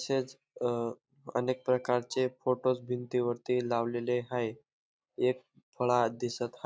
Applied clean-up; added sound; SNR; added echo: none; none; none; none.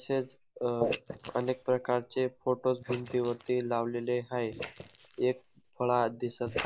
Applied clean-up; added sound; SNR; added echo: neural mask model Resemble Enhance denoiser.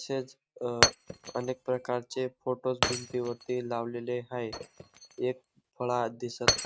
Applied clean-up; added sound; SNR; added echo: neural mask model RNNoise.